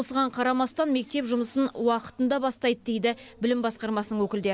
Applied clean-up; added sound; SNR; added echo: none; none; none; none.